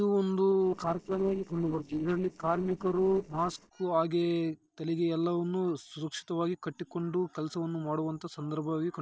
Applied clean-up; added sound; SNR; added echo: neural separator model SepFormer DNS4.